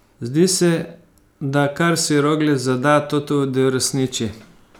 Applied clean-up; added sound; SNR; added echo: none; none; none; none.